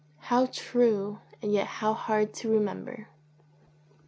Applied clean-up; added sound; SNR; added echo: none; none; none; none.